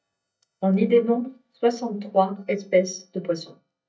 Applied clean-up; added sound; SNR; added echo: neural mask model DeepFilterNet 3.